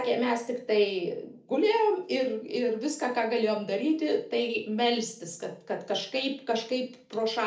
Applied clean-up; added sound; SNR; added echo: none; none; none; reverberation time 0.3 s.